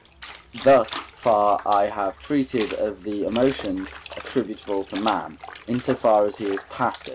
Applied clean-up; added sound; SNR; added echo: none; Trickle, dribble / Splash, splatter; 14 dB; none.